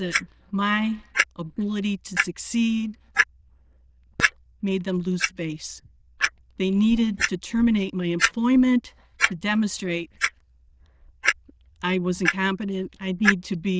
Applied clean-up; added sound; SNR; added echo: neural diffusion model UNIVERSE++.